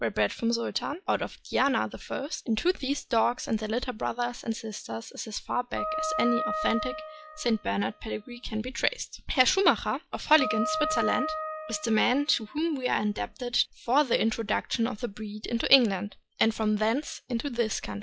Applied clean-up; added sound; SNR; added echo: classical method log-MMSE.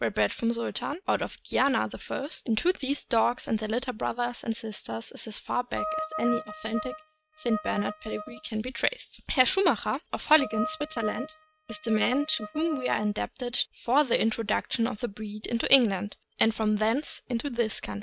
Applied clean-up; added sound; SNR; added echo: neural mask model RNNoise.